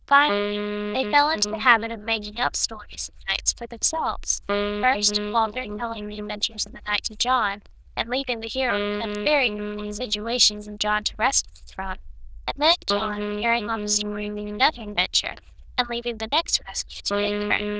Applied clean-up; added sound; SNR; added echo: neural diffusion model UNIVERSE++.